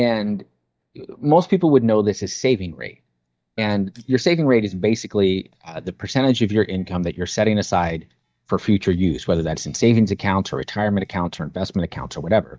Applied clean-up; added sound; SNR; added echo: neural mask model DeepFilterNet 3.